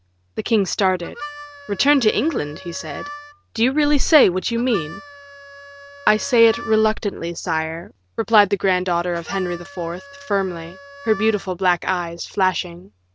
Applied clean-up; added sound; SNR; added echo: none; Harmonica; 16 dB; none.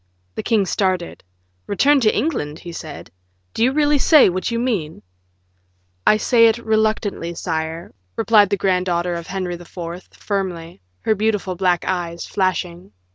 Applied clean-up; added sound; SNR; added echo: none; none; none; none.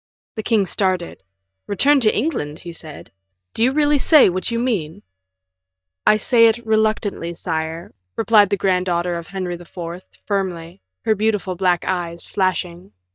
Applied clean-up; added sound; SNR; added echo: neural mask model DeepFilterNet 3.